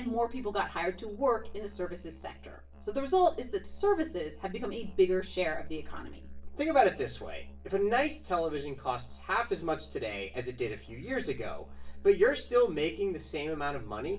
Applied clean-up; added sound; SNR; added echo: none; Musical instrument; 20 dB; reverberation time 0.3 s.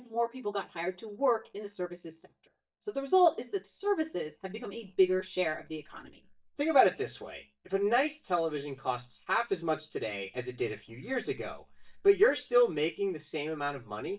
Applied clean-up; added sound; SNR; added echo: neural mask model DeepFilterNet 3.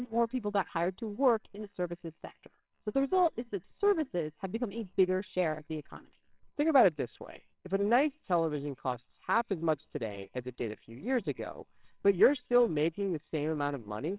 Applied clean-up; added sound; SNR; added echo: neural separator model SepFormer WHAMR!.